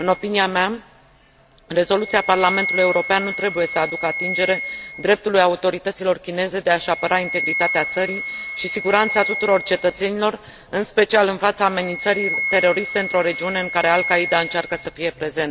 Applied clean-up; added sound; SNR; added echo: none; Wind instrument, woodwind instrument; 8 dB; none.